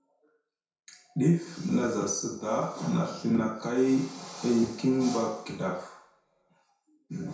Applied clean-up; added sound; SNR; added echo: none; none; none; reverberation time 0.6 s.